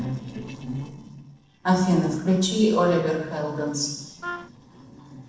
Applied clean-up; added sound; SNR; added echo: neural separator model SepFormer DNS4.